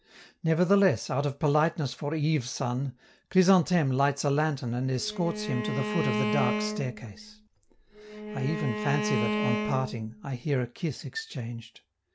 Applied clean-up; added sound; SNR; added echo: none; Bowed string instrument; 4 dB; none.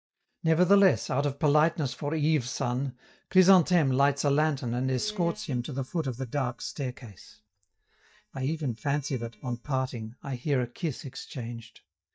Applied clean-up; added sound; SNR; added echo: neural mask model DeepFilterNet 3.